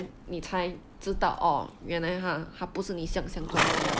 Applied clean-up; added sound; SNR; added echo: none; Livestock, farm animals, working animals; 3 dB; none.